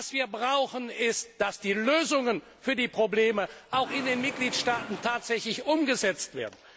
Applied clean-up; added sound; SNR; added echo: none; Engine / Mechanisms; 13 dB; none.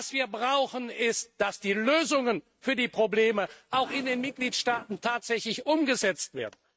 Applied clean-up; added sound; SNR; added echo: neural mask model RNNoise.